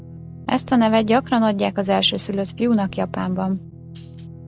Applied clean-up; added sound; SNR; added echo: none; Tambourine + Guitar; 15 dB; none.